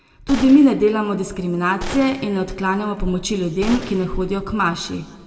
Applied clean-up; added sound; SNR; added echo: none; Gunshot, gunfire; 14 dB; reverberation time 1.4 s.